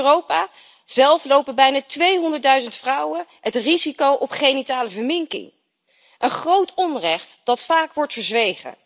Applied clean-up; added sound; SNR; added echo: none; none; none; none.